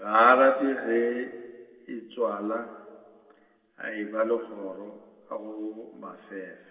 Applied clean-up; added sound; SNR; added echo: none; none; none; reverberation time 1.9 s.